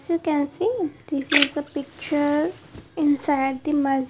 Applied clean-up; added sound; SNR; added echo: none; Splash, splatter; 7 dB; none.